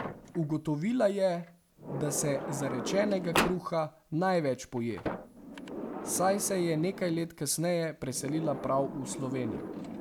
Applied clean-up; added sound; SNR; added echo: none; Sliding door; 7 dB; none.